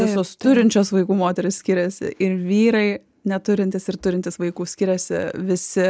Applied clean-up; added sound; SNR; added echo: none; none; none; none.